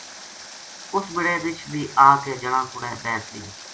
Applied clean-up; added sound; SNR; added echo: none; Water; 16 dB; reverberation time 0.2 s.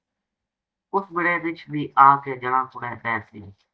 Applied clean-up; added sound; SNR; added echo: neural mask model DeepFilterNet 3.